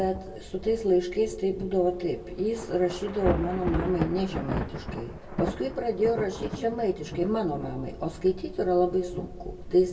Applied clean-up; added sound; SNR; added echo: none; Thunder / Rain; 9 dB; reverberation time 0.2 s.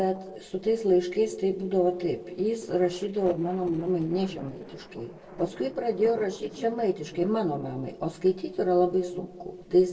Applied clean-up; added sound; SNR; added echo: neural separator model SepFormer DNS4.